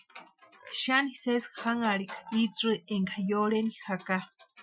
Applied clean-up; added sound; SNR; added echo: classical method Wiener filter.